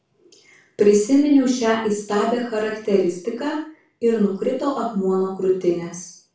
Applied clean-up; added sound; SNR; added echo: none; none; none; reverberation time 0.4 s.